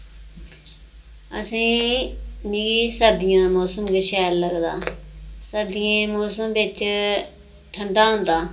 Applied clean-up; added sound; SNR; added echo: none; none; none; reverberation time 0.2 s.